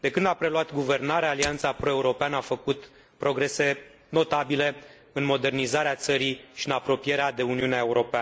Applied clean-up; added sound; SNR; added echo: none; Shatter; 13 dB; none.